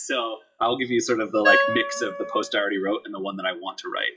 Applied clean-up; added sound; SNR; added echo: classical method WPE with log-MMSE.